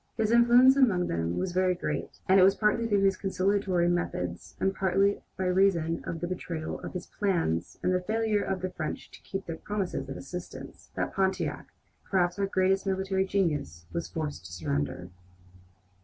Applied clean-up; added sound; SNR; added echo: none; none; none; none.